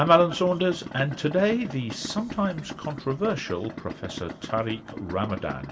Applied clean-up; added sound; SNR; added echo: none; Idling; 13 dB; reverberation time 2.7 s.